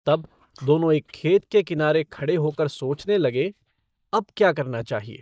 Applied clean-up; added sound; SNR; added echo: neural mask model DeepFilterNet 3.